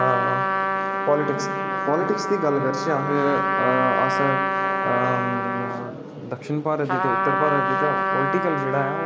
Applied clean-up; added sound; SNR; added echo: none; Trumpet; -1 dB; none.